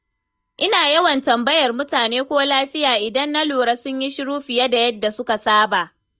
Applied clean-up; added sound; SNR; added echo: neural mask model DeepFilterNet 3.